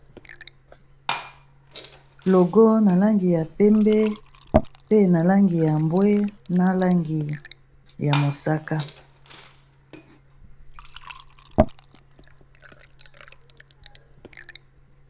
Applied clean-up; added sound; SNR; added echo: none; Fill (with liquid) / Glass; 10 dB; none.